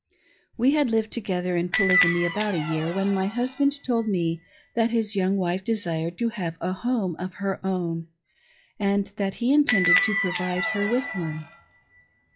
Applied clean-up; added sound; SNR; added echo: classical method log-MMSE.